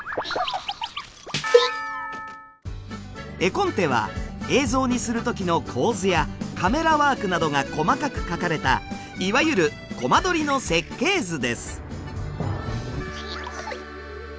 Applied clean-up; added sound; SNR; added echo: none; Cowbell; 0 dB; none.